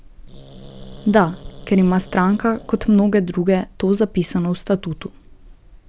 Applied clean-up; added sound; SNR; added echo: none; Growling; 19 dB; none.